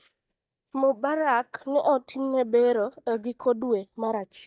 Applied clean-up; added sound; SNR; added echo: neural mask model DeepFilterNet 3.